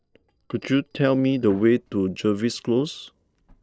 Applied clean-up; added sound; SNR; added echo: neural separator model SepFormer DNS4.